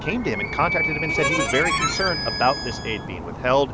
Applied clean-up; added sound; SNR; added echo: none; Animal + Harmonica; 1 dB; none.